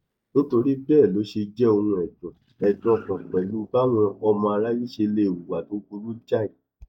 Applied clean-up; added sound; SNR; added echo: neural mask model DeepFilterNet 3.